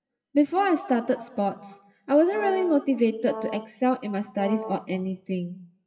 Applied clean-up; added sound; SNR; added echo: classical method WPE with log-MMSE.